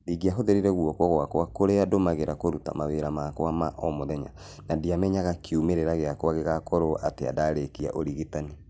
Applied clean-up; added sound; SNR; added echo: none; none; none; none.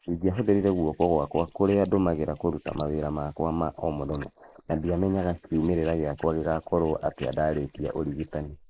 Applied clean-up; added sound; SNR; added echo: neural mask model Resemble Enhance denoiser.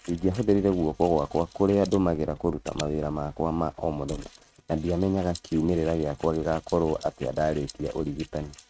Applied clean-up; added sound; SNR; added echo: neural mask model RNNoise.